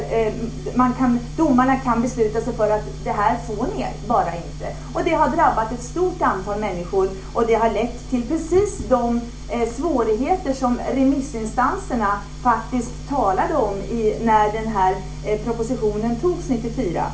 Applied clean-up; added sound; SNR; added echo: none; none; none; reverberation time 0.4 s.